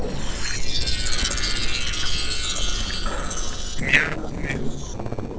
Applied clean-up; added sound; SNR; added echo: neural separator model SepFormer DNS4.